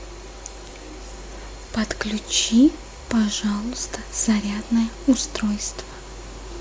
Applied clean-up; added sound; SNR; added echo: none; none; none; none.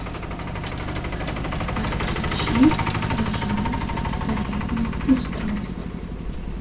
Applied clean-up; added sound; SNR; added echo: none; Truck; 0 dB; reverberation time 0.2 s.